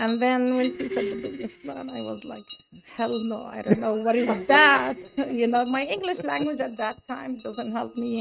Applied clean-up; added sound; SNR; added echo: neural mask model RNNoise.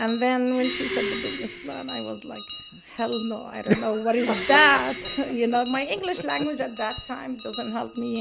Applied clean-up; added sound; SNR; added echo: none; Breathing + Bell; 10 dB; none.